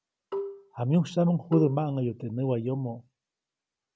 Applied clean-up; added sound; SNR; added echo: none; Marimba, xylophone; 9 dB; none.